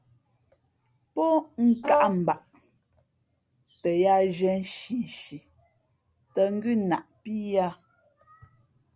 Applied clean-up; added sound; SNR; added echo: none; Brass instrument; -1 dB; none.